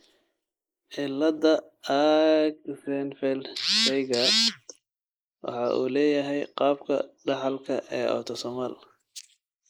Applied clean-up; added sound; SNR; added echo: neural mask model Resemble Enhance denoiser.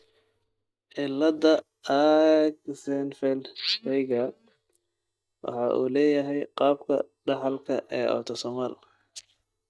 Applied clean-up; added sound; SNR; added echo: neural mask model DeepFilterNet 3.